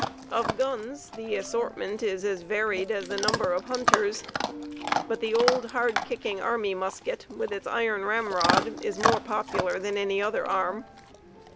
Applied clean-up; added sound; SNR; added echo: none; Chewing, mastication / Dog; 3 dB; none.